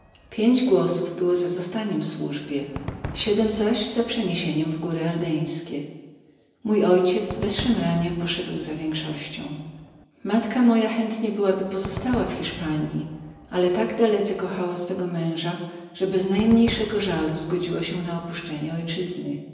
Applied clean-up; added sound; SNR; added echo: none; Crowd / Cheering / Fireworks; 17 dB; reverberation time 1.0 s.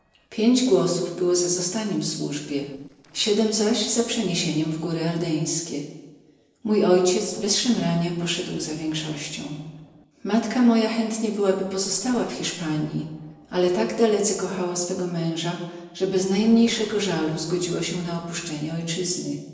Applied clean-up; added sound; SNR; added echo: neural separator model SepFormer DNS4.